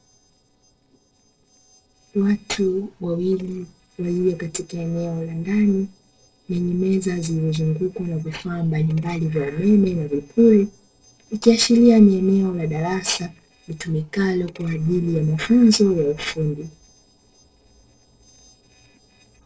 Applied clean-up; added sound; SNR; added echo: neural separator model SepFormer DNS4.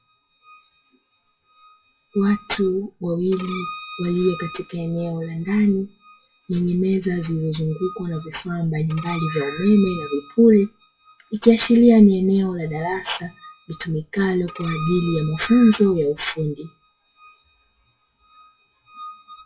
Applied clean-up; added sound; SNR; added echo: classical method WPE with log-MMSE.